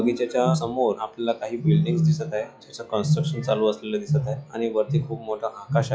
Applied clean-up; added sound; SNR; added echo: classical method log-MMSE.